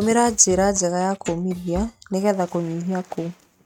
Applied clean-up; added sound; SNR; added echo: neural mask model RNNoise.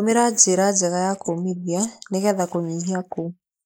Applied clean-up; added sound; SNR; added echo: neural mask model Resemble Enhance denoiser.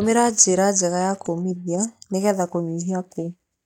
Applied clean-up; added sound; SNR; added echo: neural mask model DeepFilterNet 3.